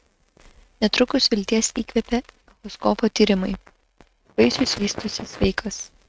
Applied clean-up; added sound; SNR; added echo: neural mask model RNNoise.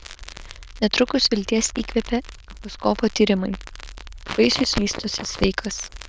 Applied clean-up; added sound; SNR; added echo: neural diffusion model UNIVERSE++.